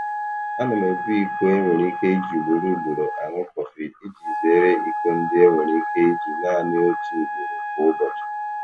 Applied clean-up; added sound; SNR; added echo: none; Wind instrument, woodwind instrument; 6 dB; none.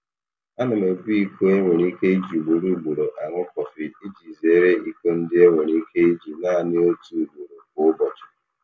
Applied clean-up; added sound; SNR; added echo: none; none; none; none.